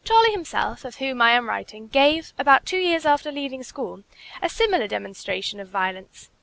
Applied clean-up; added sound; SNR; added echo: none; none; none; none.